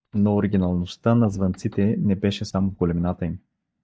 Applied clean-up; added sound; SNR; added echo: neural mask model DeepFilterNet 3.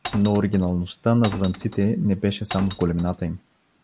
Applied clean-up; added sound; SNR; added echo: none; Glass; 14 dB; none.